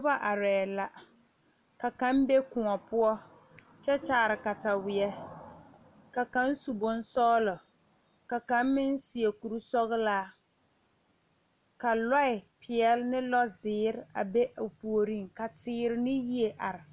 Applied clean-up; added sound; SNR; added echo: none; none; none; none.